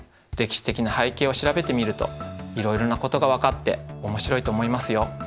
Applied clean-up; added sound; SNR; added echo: none; none; none; none.